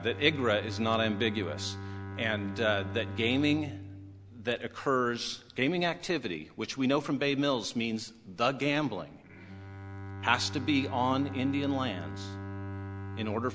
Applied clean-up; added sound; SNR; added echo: none; Bowed string instrument; 10 dB; none.